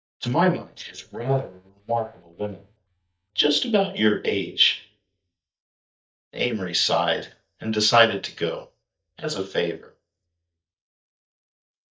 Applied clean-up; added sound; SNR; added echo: neural mask model DeepFilterNet 3.